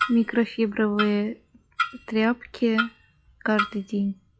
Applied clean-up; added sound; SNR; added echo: classical method log-MMSE.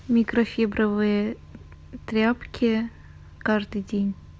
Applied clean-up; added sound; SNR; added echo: none; none; none; none.